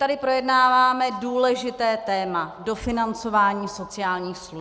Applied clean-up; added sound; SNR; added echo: none; none; none; none.